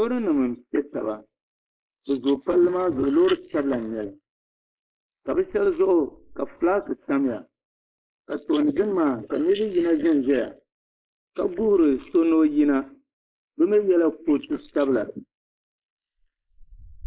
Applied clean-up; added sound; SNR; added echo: neural mask model Resemble Enhance denoiser.